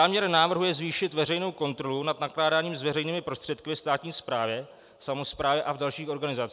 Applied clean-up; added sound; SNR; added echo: none; none; none; none.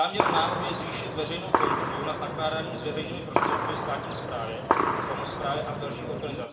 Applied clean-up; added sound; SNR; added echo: none; Gunshot, gunfire; -4 dB; reverberation time 1.9 s.